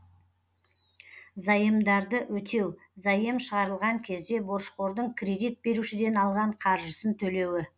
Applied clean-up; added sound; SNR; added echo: none; none; none; none.